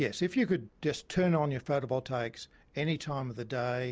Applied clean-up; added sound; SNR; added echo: none; none; none; none.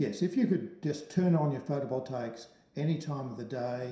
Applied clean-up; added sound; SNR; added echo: none; none; none; reverberation time 0.7 s.